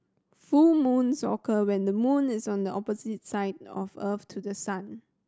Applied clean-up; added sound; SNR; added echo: none; none; none; none.